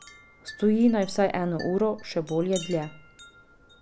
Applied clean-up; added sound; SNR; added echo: none; Wind chime; 20 dB; none.